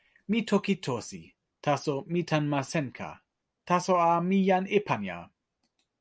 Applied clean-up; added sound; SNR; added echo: none; none; none; none.